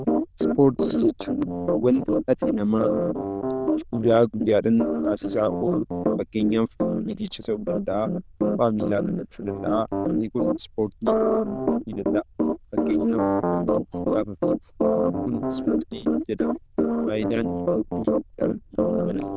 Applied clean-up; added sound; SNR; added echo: neural diffusion model UNIVERSE++.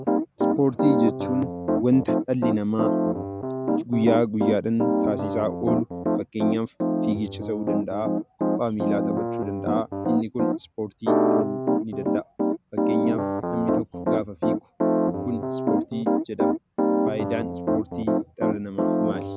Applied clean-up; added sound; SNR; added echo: none; Piano; -3 dB; none.